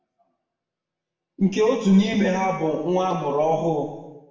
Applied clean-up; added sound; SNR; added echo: none; none; none; reverberation time 1.1 s.